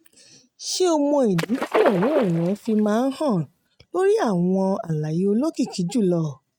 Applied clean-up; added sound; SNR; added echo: neural mask model RNNoise.